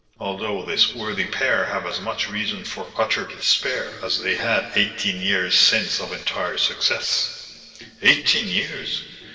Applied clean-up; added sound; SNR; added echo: neural separator model SepFormer DNS4.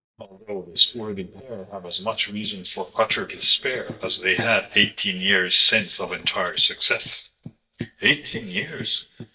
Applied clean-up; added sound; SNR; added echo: neural mask model DeepFilterNet 3.